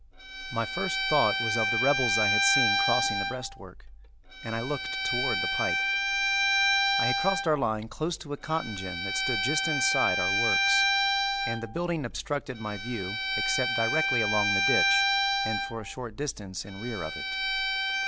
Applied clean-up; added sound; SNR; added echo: none; Bowed string instrument; -4 dB; none.